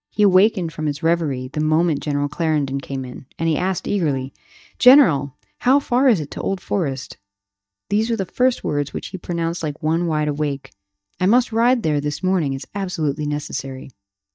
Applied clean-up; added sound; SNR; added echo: neural mask model DeepFilterNet 3.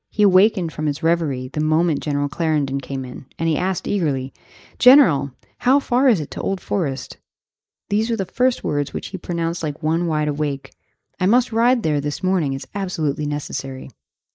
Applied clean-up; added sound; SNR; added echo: neural mask model Resemble Enhance denoiser.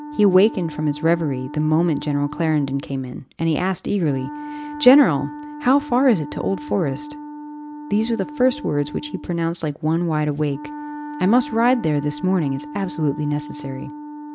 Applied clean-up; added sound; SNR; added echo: none; Wind instrument, woodwind instrument; 13 dB; none.